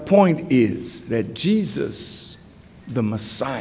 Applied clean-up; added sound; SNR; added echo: none; none; none; none.